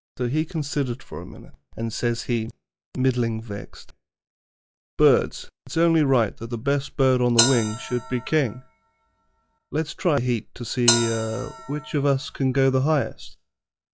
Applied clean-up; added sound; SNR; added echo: classical method log-MMSE.